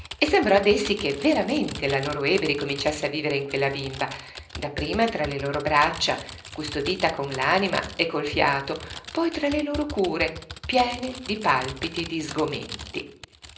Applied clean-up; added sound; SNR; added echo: none; Typing; 14 dB; reverberation time 0.5 s.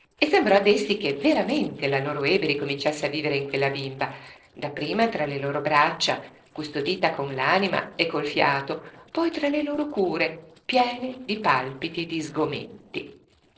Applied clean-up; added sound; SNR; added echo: neural separator model SepFormer DNS4.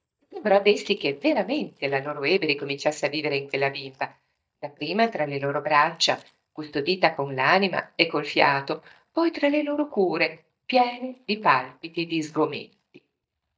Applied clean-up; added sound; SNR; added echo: neural mask model DeepFilterNet 3.